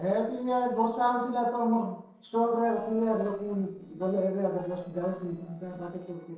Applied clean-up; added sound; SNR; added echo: neural separator model SepFormer DNS4.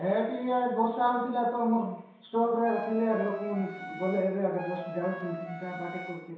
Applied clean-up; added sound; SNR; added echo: none; Wind instrument, woodwind instrument; 11 dB; reverberation time 0.7 s.